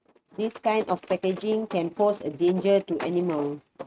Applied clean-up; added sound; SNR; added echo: neural mask model RNNoise.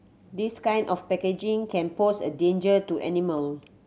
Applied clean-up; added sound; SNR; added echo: none; none; none; none.